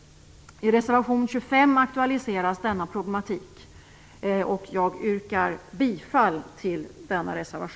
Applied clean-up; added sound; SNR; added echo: none; none; none; none.